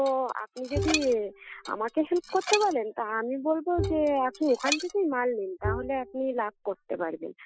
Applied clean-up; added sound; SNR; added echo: classical method Wiener filter.